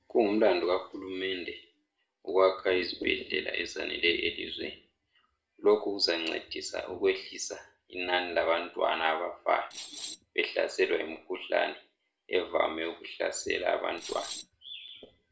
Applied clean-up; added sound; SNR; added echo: neural separator model SepFormer DNS4.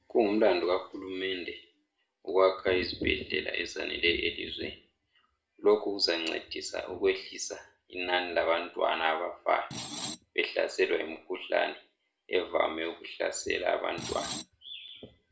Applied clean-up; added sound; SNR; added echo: none; Screech; 9 dB; reverberation time 0.4 s.